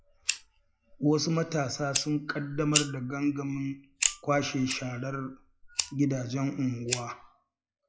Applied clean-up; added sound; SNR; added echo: classical method log-MMSE.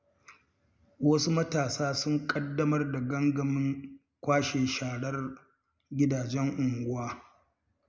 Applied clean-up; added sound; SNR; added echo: none; none; none; none.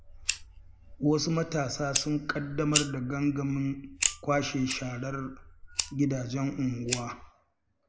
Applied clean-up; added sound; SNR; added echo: none; Fire; 6 dB; none.